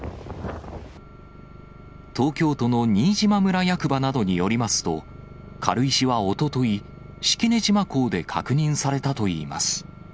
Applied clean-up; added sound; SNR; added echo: none; none; none; none.